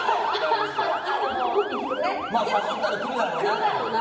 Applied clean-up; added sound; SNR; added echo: none; Motor vehicle (road) / Siren; 8 dB; reverberation time 1.9 s.